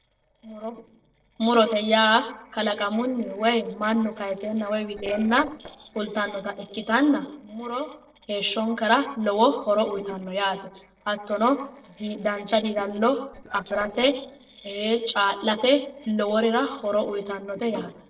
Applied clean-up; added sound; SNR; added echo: neural separator model SepFormer DNS4.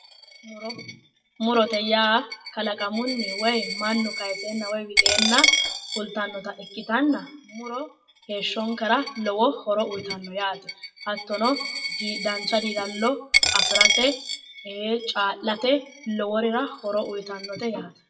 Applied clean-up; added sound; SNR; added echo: classical method WPE with log-MMSE.